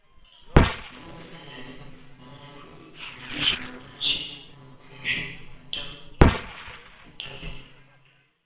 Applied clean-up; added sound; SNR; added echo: neural separator model SepFormer WHAMR!.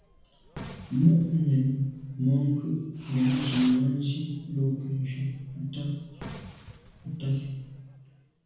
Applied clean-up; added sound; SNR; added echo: none; Fireworks; 18 dB; reverberation time 1.2 s.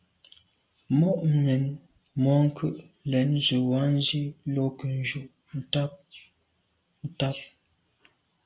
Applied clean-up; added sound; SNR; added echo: none; none; none; none.